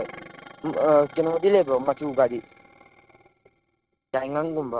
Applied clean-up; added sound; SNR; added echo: neural mask model RNNoise.